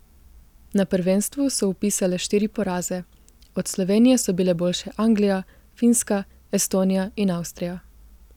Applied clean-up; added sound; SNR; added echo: none; none; none; none.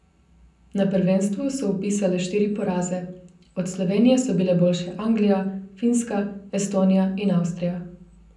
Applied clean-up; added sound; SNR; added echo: none; none; none; reverberation time 0.6 s.